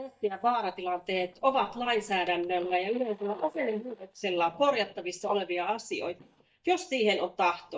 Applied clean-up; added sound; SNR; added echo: neural mask model DeepFilterNet 3.